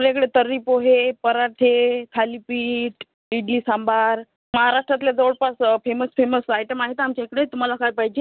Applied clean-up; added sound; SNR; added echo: none; none; none; none.